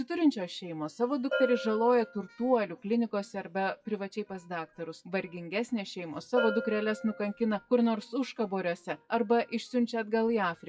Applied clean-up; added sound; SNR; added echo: classical method WPE with log-MMSE.